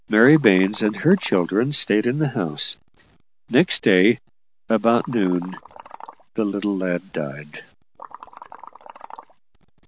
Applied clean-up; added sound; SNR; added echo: none; Liquid; 19 dB; none.